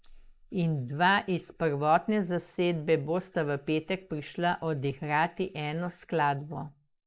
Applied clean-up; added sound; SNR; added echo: neural mask model Resemble Enhance denoiser.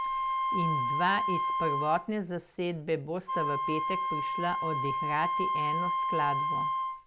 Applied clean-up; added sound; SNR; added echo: none; Wind instrument, woodwind instrument; -3 dB; none.